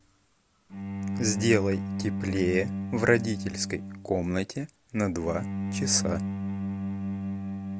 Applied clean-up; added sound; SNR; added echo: none; Bowed string instrument; 3 dB; none.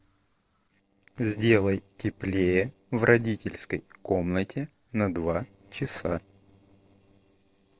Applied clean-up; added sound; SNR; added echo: neural separator model SepFormer DNS4.